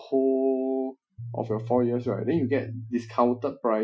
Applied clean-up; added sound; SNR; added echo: classical method Wiener filter.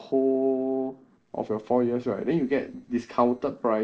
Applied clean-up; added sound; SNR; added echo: neural separator model SepFormer DNS4.